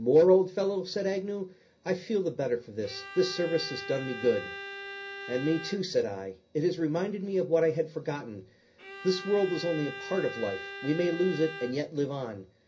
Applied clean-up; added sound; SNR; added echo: none; Bowed string instrument; 12 dB; reverberation time 0.4 s.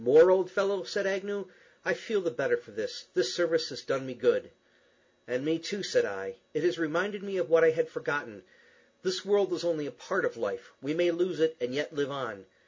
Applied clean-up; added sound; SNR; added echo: none; none; none; none.